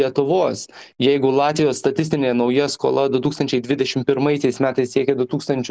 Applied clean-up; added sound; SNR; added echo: none; none; none; none.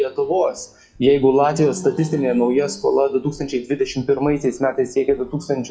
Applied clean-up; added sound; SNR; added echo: classical method WPE with log-MMSE.